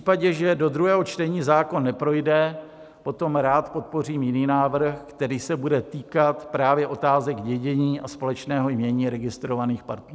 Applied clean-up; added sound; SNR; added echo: none; none; none; none.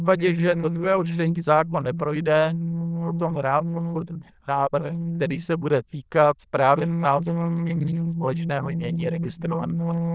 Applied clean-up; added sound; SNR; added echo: neural diffusion model UNIVERSE++.